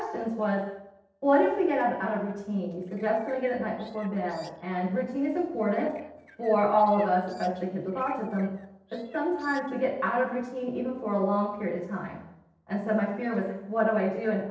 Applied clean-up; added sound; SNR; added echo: neural separator model SepFormer DNS4.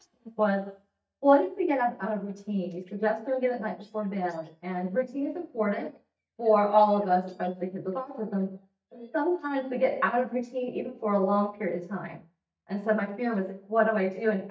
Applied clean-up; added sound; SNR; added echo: neural mask model DeepFilterNet 3.